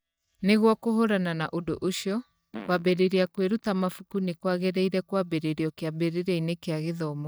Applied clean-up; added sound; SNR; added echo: neural mask model DeepFilterNet 3.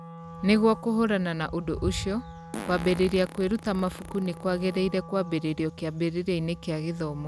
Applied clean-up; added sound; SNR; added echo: none; Fart + Wind instrument, woodwind instrument; 15 dB; none.